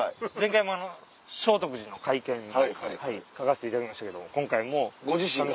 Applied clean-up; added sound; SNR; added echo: none; none; none; none.